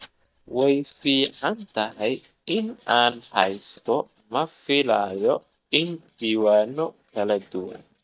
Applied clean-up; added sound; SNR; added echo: neural mask model DeepFilterNet 3.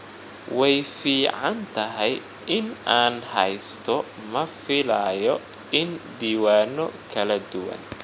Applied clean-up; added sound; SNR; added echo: none; none; none; none.